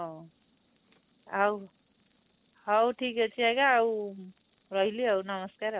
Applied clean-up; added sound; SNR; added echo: none; Insect; 9 dB; none.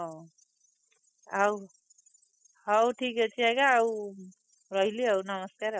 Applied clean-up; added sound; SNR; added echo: classical method spectral subtraction.